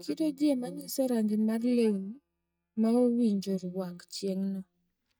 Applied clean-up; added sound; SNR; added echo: neural mask model DeepFilterNet 3.